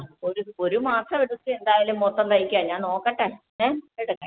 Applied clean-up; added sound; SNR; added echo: none; none; none; none.